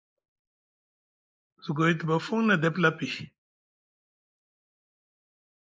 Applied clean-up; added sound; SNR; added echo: neural mask model Resemble Enhance denoiser.